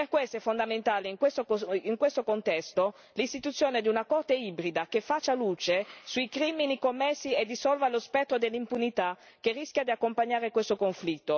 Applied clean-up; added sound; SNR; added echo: none; none; none; none.